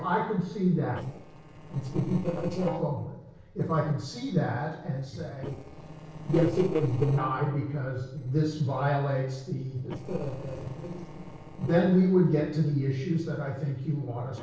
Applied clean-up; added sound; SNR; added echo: neural separator model SepFormer DNS4.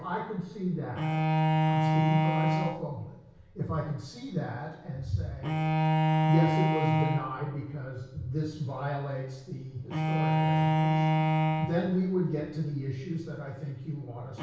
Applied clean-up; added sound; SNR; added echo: none; Bowed string instrument; -4 dB; reverberation time 0.6 s.